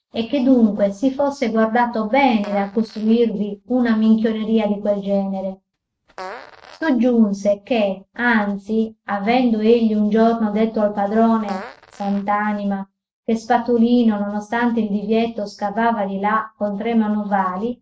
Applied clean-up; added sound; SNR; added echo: neural mask model RNNoise.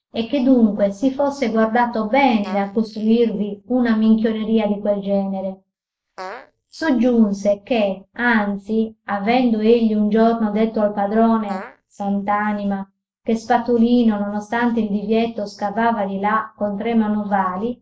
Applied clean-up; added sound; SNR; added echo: neural mask model Resemble Enhance denoiser.